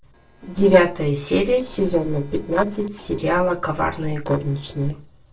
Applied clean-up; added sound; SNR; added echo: neural separator model SepFormer DNS4.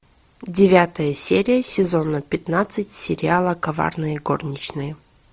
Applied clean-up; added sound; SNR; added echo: none; none; none; none.